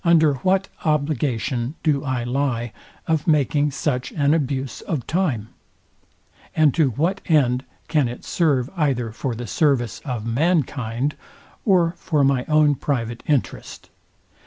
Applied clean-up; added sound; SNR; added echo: none; none; none; none.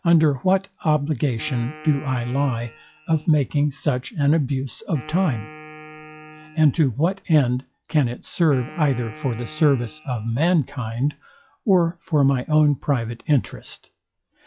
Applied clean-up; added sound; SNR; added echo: classical method log-MMSE.